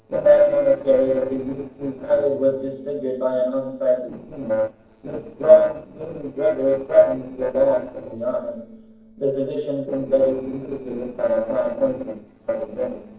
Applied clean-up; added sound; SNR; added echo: neural separator model SepFormer DNS4.